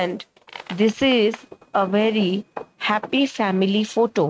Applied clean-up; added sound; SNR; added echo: neural mask model RNNoise.